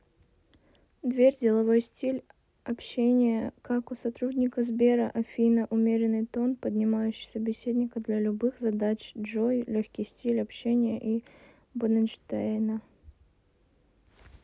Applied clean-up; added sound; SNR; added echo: none; none; none; none.